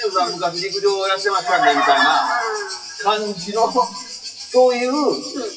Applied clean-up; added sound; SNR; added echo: classical method WPE with log-MMSE.